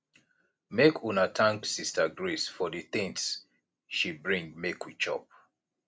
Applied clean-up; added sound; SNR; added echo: none; none; none; none.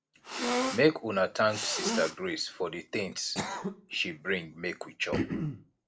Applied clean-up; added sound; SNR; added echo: none; Cough; 4 dB; none.